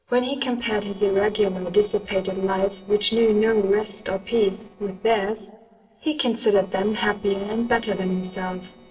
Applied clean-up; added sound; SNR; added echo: neural separator model SepFormer DNS4.